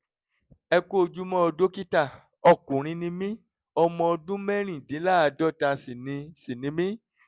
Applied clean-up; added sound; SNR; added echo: none; none; none; none.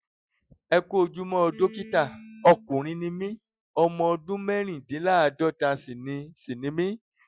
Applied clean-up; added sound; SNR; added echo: classical method Wiener filter.